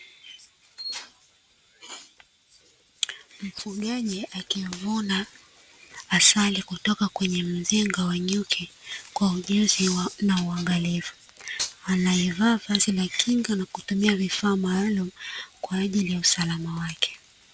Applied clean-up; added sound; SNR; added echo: none; none; none; none.